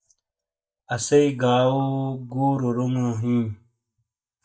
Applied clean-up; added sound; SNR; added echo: neural mask model DeepFilterNet 3.